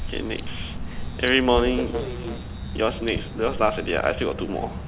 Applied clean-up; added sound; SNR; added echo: none; Drip / Water; 6 dB; none.